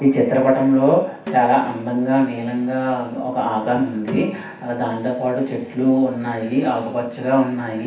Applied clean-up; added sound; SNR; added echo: none; Snare drum; 19 dB; reverberation time 0.7 s.